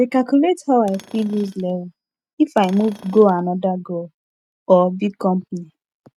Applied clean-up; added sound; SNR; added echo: neural mask model RNNoise.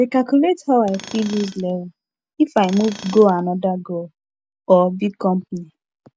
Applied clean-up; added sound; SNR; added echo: none; Tools; 18 dB; none.